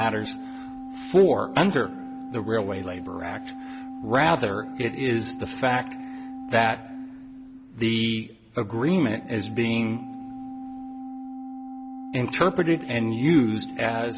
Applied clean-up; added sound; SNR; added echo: none; Organ; 11 dB; none.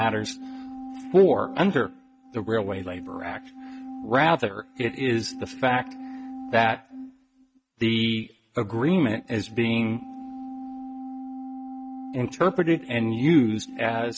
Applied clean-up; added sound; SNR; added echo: neural mask model RNNoise.